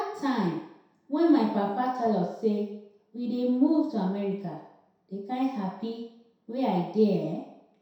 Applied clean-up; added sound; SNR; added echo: none; none; none; reverberation time 0.7 s.